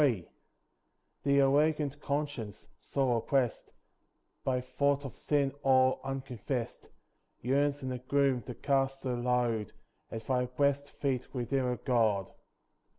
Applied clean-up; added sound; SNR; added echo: none; none; none; none.